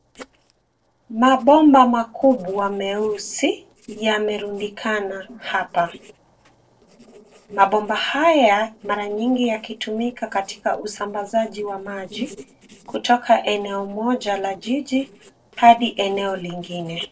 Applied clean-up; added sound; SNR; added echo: neural separator model SepFormer DNS4.